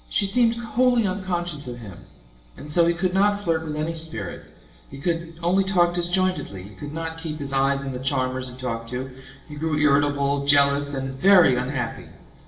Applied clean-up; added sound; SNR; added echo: none; none; none; reverberation time 0.8 s.